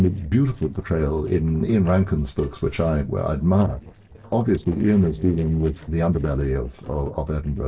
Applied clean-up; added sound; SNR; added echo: neural separator model SepFormer DNS4.